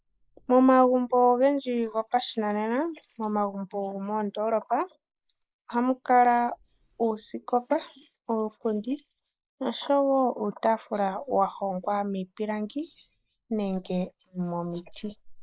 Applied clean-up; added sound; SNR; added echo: neural mask model Resemble Enhance denoiser.